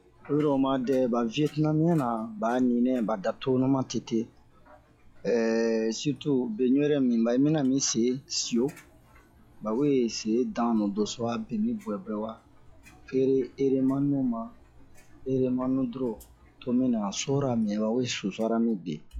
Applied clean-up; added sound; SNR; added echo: classical method log-MMSE.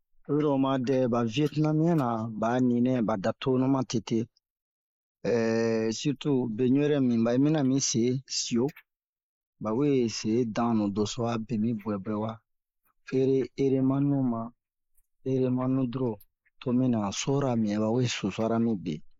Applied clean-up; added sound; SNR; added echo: neural mask model Resemble Enhance denoiser.